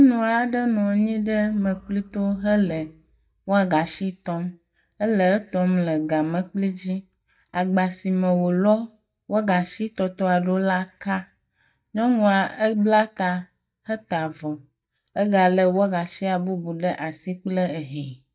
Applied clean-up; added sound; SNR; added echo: neural mask model DeepFilterNet 3.